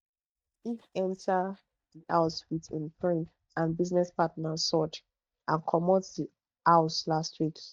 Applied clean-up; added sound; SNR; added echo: neural mask model DeepFilterNet 3.